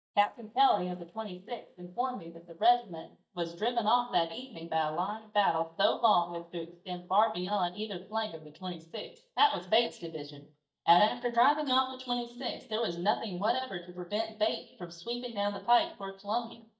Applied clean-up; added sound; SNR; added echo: neural mask model DeepFilterNet 3.